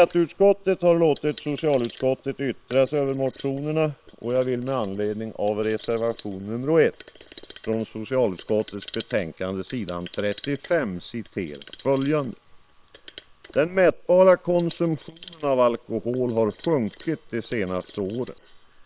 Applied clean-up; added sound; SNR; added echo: neural separator model SepFormer WHAM!.